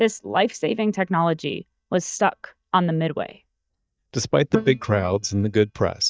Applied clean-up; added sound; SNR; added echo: neural mask model DeepFilterNet 3.